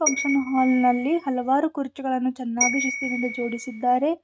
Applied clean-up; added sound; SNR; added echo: neural mask model RNNoise.